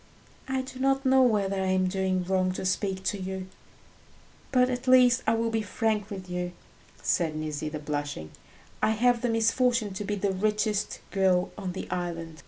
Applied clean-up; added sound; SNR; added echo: none; none; none; none.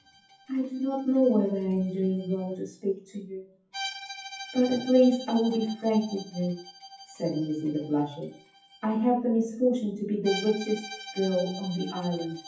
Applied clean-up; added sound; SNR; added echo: classical method WPE with log-MMSE.